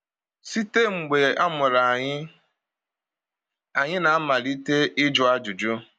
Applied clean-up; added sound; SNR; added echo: none; none; none; none.